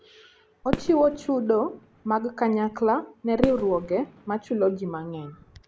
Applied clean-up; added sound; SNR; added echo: none; Fireworks; 11 dB; none.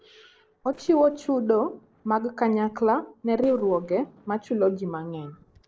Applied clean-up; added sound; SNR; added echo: neural separator model SepFormer DNS4.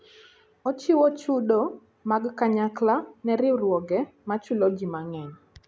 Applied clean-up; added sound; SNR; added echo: none; none; none; none.